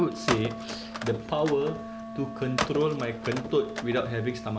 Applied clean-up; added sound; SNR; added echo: none; Wind instrument, woodwind instrument + Telephone; 6 dB; none.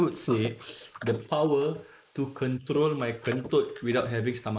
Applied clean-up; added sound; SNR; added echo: neural mask model Resemble Enhance denoiser.